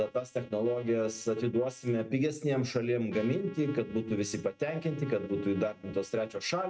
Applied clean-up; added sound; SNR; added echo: neural mask model RNNoise.